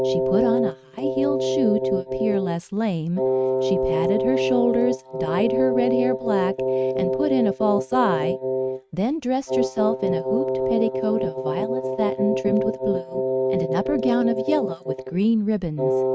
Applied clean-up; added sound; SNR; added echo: neural mask model RNNoise.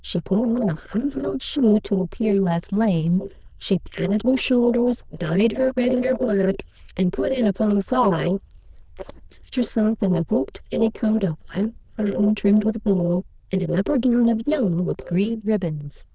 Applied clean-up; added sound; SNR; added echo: neural diffusion model UNIVERSE++.